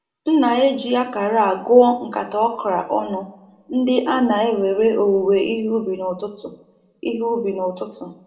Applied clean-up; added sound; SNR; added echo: none; none; none; reverberation time 0.5 s.